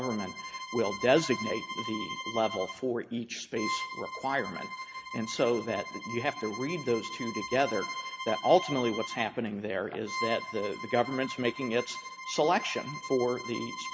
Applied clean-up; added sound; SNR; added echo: none; Bowed string instrument; 8 dB; none.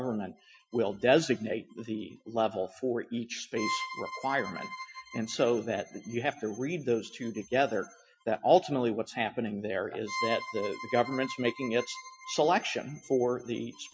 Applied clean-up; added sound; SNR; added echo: classical method Wiener filter.